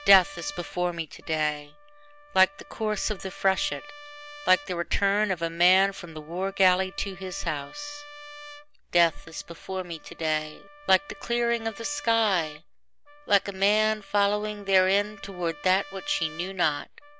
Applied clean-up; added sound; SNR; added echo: none; Trumpet; 20 dB; none.